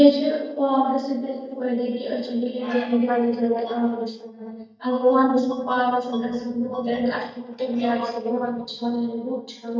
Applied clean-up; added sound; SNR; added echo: neural mask model DeepFilterNet 3.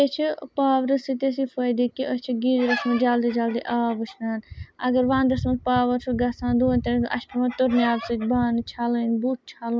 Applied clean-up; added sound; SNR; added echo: none; none; none; none.